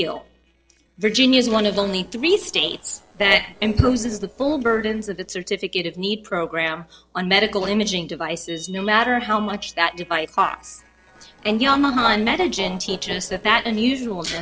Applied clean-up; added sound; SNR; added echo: neural separator model SepFormer DNS4.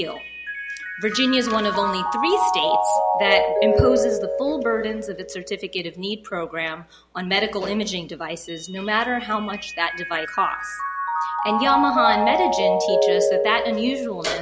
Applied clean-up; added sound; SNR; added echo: none; Mallet percussion; -1 dB; none.